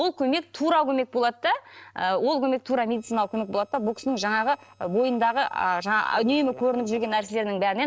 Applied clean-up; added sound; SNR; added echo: neural separator model SepFormer DNS4.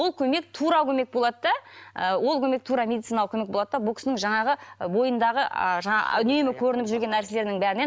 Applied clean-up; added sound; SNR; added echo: none; none; none; none.